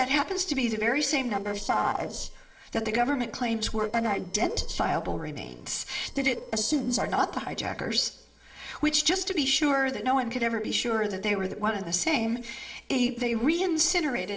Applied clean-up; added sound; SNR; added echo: neural separator model SepFormer DNS4.